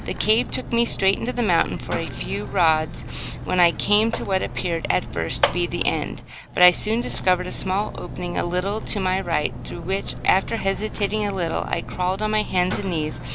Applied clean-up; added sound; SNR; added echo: none; Mechanisms; 8 dB; none.